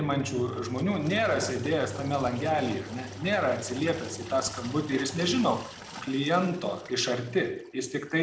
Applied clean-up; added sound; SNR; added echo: none; Engine; 12 dB; none.